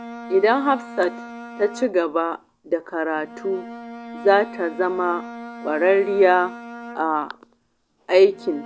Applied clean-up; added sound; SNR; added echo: none; Bowed string instrument; 16 dB; none.